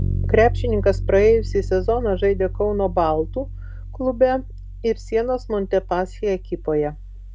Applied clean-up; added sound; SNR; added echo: none; Bass guitar; 7 dB; none.